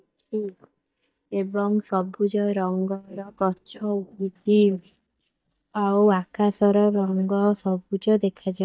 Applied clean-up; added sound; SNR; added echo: neural mask model DeepFilterNet 3.